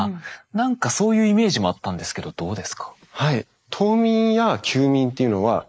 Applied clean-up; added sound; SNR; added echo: neural mask model Resemble Enhance denoiser.